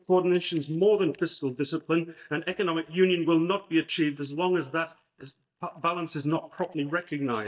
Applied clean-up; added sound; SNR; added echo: neural mask model DeepFilterNet 3.